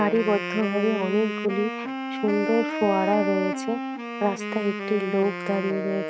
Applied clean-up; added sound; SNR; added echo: none; Wind instrument, woodwind instrument; 5 dB; none.